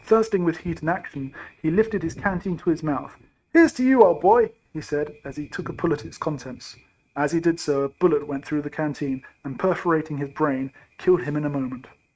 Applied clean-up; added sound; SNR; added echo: neural mask model RNNoise.